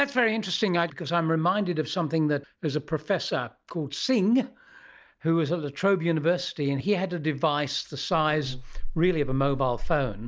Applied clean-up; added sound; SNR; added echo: neural mask model Resemble Enhance denoiser.